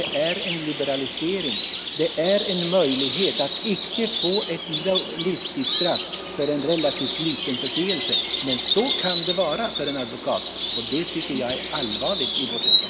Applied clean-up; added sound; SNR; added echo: none; Insect; 0 dB; none.